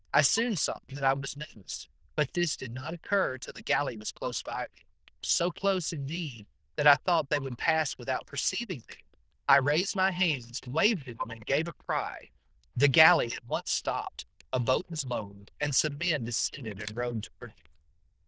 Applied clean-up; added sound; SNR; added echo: neural diffusion model UNIVERSE++.